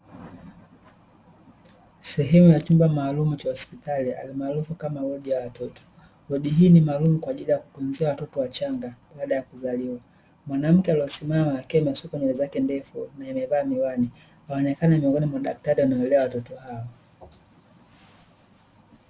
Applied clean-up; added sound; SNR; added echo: none; none; none; none.